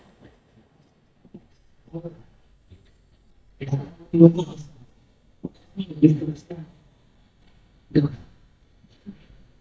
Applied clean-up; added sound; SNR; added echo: neural mask model DeepFilterNet 3.